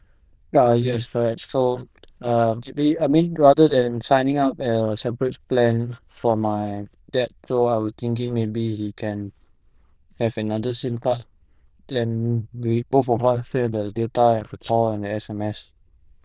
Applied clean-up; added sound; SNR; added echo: neural diffusion model UNIVERSE++.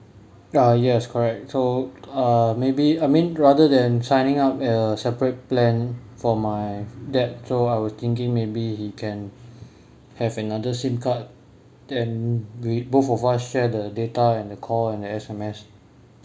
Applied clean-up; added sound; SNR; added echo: none; none; none; none.